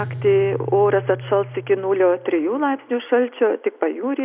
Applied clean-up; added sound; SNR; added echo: none; Guitar; 15 dB; none.